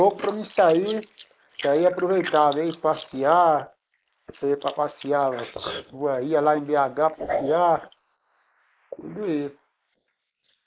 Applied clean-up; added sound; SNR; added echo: neural mask model Resemble Enhance denoiser.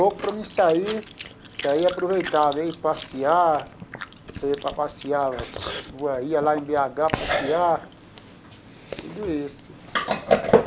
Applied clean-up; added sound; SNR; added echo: none; Chewing, mastication; 5 dB; none.